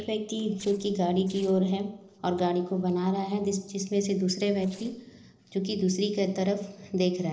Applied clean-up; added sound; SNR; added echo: neural separator model SepFormer DNS4.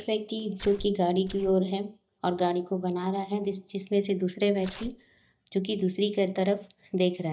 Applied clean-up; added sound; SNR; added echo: neural mask model DeepFilterNet 3.